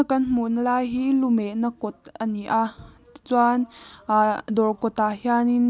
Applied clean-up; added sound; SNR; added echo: none; none; none; none.